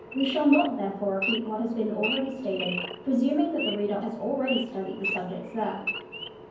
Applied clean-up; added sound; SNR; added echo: none; Idling / Wild animals; 8 dB; reverberation time 0.9 s.